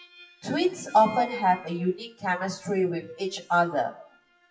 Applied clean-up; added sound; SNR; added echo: classical method WPE with log-MMSE.